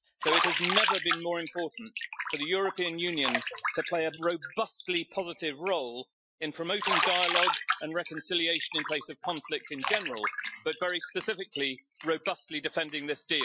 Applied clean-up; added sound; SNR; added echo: classical method Wiener filter.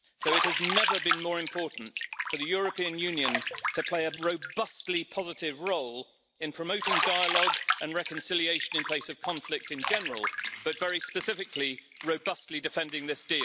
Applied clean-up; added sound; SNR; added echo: none; Bathtub (filling or washing); 1 dB; none.